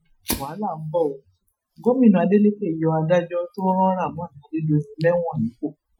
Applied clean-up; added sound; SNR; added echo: classical method Wiener filter.